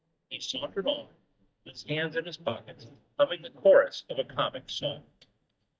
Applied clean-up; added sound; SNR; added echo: neural mask model DeepFilterNet 3.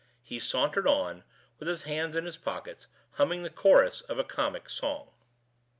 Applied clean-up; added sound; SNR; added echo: none; none; none; none.